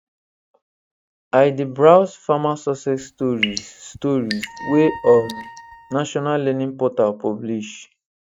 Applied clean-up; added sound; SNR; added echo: neural mask model RNNoise.